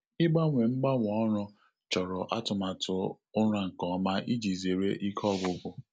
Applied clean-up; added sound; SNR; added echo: none; none; none; none.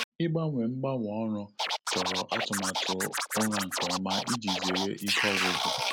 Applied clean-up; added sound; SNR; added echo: none; Scratching (performance technique); 0 dB; none.